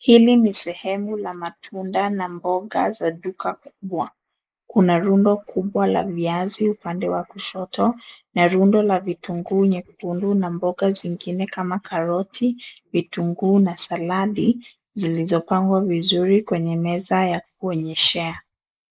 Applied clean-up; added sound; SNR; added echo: neural mask model Resemble Enhance denoiser.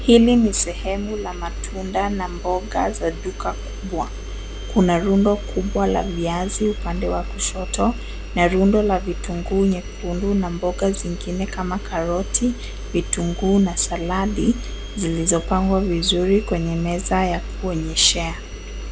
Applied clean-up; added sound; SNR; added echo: none; Engine; 8 dB; none.